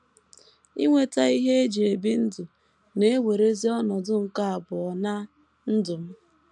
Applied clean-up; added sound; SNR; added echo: none; none; none; none.